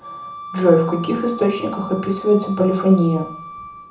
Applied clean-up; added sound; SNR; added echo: none; Wind instrument, woodwind instrument; 14 dB; reverberation time 0.7 s.